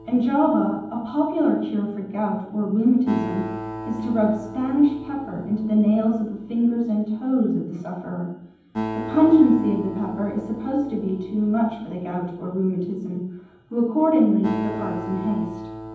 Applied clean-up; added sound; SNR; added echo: none; Acoustic guitar; 13 dB; reverberation time 0.8 s.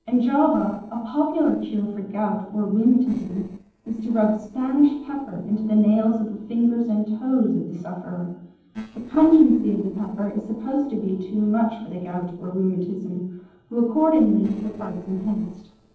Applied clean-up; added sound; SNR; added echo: neural separator model SepFormer DNS4.